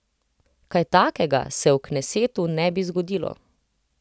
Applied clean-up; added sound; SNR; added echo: none; none; none; none.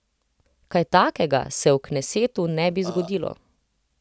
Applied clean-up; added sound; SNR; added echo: none; Burping, eructation; 15 dB; none.